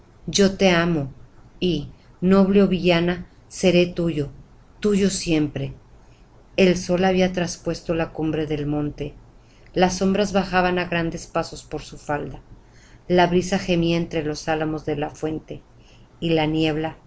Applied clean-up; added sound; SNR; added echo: none; none; none; none.